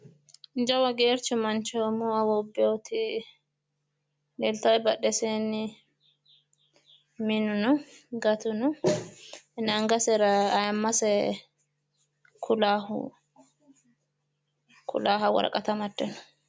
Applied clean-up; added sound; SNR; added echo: none; none; none; none.